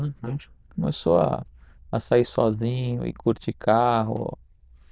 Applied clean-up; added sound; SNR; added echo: neural diffusion model UNIVERSE++.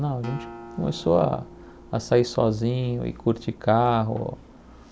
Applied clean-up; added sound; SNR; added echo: none; Acoustic guitar; 19 dB; none.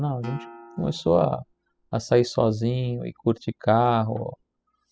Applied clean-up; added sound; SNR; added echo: classical method spectral subtraction.